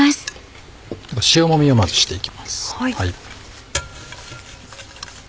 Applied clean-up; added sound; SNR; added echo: none; none; none; none.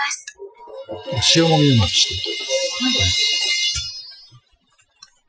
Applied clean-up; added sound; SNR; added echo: classical method Wiener filter.